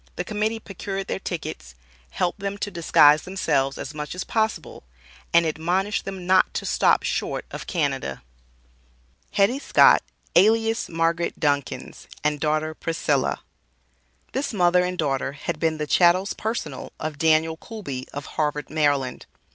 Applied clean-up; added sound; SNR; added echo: none; none; none; none.